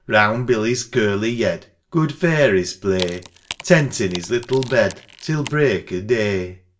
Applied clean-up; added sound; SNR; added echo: none; Wood; 17 dB; reverberation time 0.2 s.